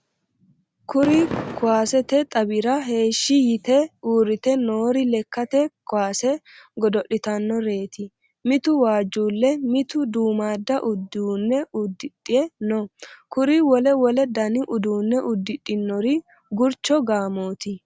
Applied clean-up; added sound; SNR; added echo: none; Fireworks; 9 dB; none.